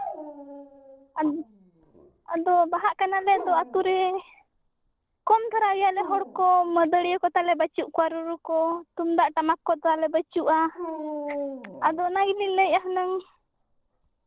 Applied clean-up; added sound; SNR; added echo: neural separator model SepFormer DNS4.